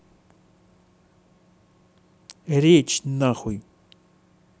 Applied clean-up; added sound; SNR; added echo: none; none; none; none.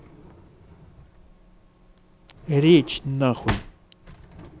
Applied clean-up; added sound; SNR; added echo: none; Drawer open or close; 13 dB; none.